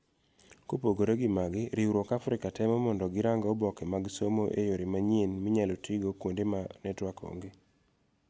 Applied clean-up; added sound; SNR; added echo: none; none; none; none.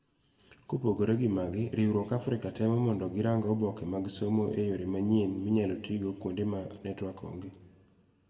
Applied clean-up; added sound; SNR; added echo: none; none; none; reverberation time 1.2 s.